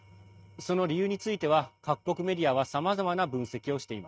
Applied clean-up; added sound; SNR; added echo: neural mask model RNNoise.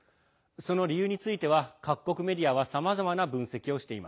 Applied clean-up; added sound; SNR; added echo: none; none; none; none.